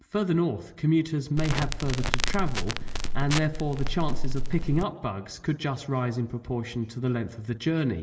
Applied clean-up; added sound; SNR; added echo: none; Crackle; -3 dB; reverberation time 1.6 s.